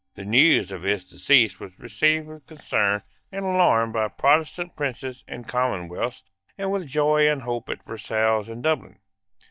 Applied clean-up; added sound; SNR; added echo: neural mask model DeepFilterNet 3.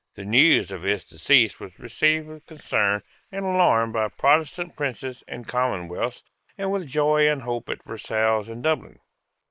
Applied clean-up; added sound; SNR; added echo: neural mask model Resemble Enhance denoiser.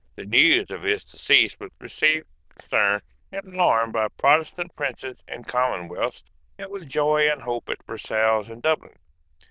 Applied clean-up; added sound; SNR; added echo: neural diffusion model UNIVERSE++.